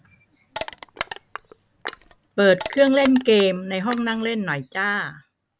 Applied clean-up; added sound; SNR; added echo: none; Crushing; 13 dB; none.